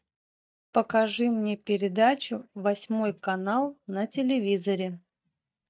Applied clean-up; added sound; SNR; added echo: neural mask model DeepFilterNet 3.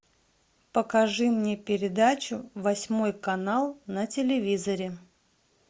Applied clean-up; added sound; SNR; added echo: none; none; none; none.